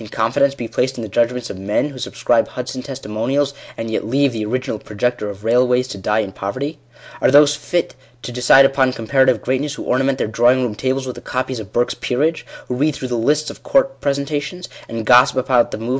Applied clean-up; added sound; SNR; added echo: none; none; none; none.